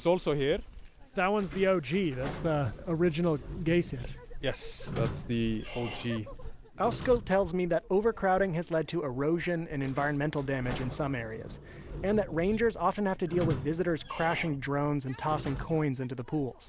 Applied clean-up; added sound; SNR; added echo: none; Squeak / Sliding door; 12 dB; none.